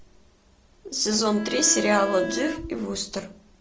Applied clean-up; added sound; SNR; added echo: none; Bowed string instrument; 9 dB; none.